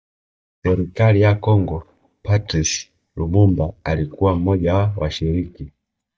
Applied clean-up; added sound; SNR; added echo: neural mask model DeepFilterNet 3.